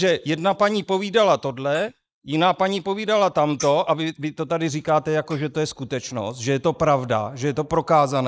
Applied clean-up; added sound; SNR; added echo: neural mask model Resemble Enhance denoiser.